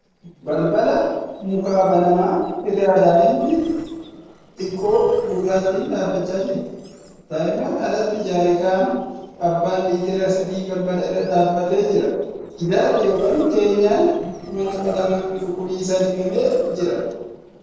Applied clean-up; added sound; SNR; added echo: neural separator model SepFormer DNS4.